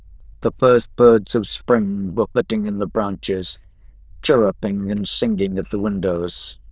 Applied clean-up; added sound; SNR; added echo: neural diffusion model UNIVERSE++.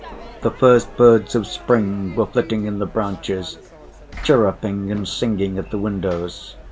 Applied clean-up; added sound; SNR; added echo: none; Crowd / Fireworks + Knock; 17 dB; none.